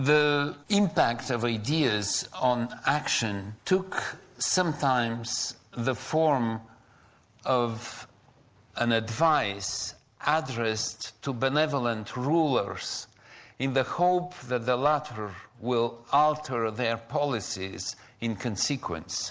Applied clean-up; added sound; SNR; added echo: none; none; none; none.